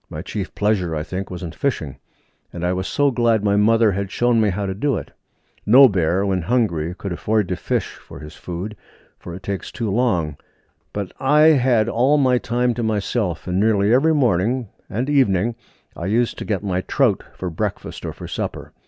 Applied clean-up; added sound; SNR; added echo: none; none; none; none.